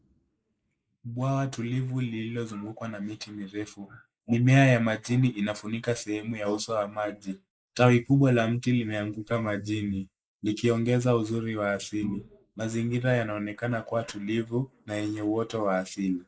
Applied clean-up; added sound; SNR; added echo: neural mask model Resemble Enhance denoiser.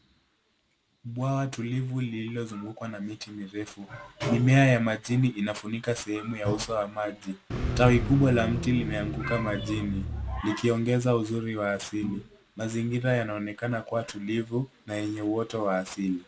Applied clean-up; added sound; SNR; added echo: none; Car; 3 dB; none.